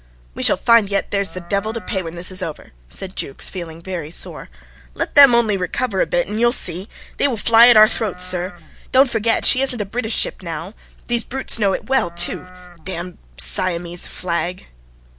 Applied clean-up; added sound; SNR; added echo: none; Livestock, farm animals, working animals; 16 dB; none.